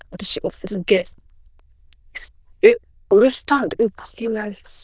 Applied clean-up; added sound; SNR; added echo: neural diffusion model UNIVERSE++.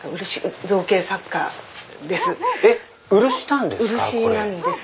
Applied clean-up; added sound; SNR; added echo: none; Bark; 10 dB; none.